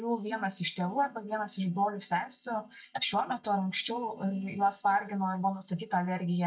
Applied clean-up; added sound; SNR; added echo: neural mask model DeepFilterNet 3.